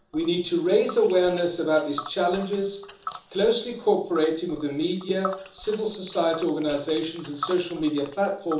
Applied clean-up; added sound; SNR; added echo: none; Tick; 15 dB; reverberation time 1.2 s.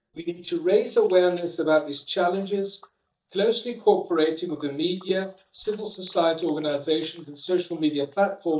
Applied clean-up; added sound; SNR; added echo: neural mask model DeepFilterNet 3.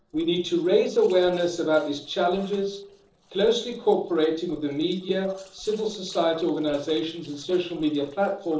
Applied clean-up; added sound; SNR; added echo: neural separator model SepFormer DNS4.